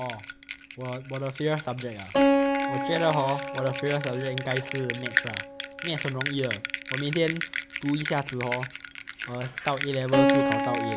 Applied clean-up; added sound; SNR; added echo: none; Keyboard (musical) + Bell; -3 dB; none.